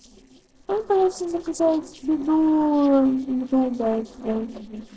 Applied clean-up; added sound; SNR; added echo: neural separator model SepFormer DNS4.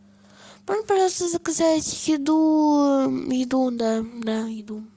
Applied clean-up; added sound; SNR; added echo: none; none; none; none.